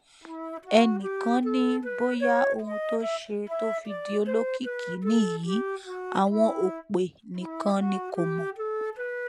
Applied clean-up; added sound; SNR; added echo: none; Wind instrument, woodwind instrument; 4 dB; none.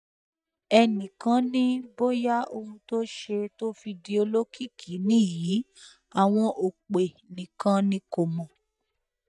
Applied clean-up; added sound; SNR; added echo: neural mask model DeepFilterNet 3.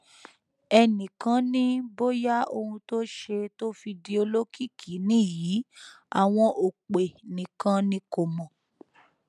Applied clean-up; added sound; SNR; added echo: none; none; none; none.